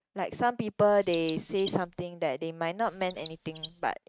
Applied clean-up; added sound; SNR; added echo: neural mask model RNNoise.